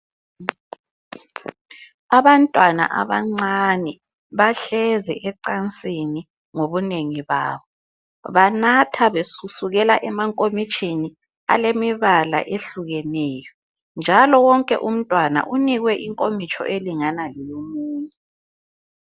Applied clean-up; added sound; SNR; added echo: none; none; none; none.